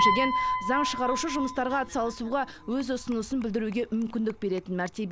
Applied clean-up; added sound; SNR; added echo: none; Piano; 3 dB; none.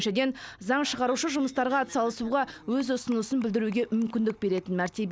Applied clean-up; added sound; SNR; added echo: none; none; none; none.